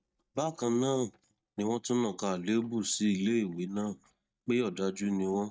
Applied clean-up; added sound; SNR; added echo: neural mask model DeepFilterNet 3.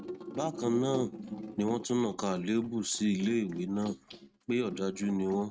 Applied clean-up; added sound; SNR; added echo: neural mask model RNNoise.